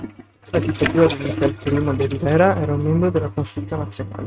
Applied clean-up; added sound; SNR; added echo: neural mask model RNNoise.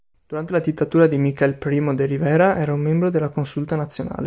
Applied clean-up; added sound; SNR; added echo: none; none; none; none.